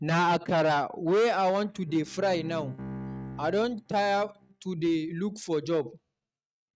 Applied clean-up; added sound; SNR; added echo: neural mask model RNNoise.